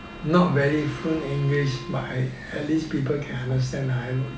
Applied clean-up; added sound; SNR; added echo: none; Bowed string instrument; 18 dB; none.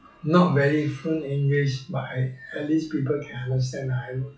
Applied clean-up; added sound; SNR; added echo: classical method log-MMSE.